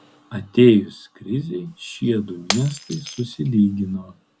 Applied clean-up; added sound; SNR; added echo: none; Shatter; 14 dB; none.